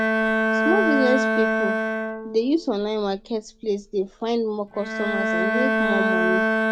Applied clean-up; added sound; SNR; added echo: none; Bowed string instrument; -2 dB; none.